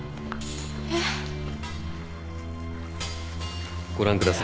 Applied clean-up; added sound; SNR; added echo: none; Bathtub (filling or washing); 14 dB; none.